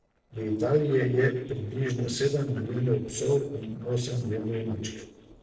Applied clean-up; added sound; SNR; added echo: neural separator model SepFormer DNS4.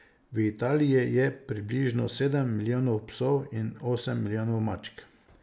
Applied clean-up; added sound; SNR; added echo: none; none; none; none.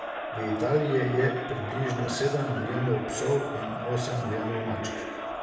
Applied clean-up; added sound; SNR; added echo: none; Crowd; 6 dB; reverberation time 0.9 s.